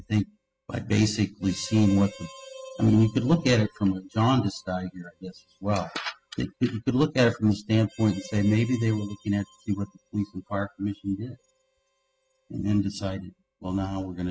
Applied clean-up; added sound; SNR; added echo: classical method spectral subtraction.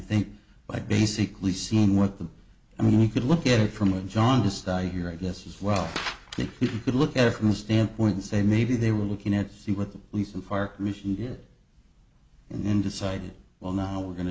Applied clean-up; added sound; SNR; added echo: none; none; none; none.